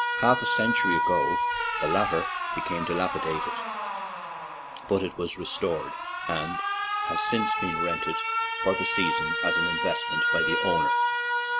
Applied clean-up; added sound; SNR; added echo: none; Alarm; -3 dB; none.